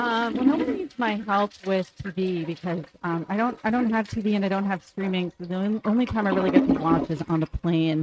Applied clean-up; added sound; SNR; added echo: neural mask model RNNoise.